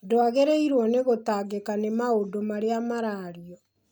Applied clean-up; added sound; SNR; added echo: none; none; none; none.